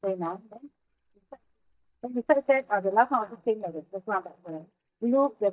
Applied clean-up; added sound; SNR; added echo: neural mask model DeepFilterNet 3.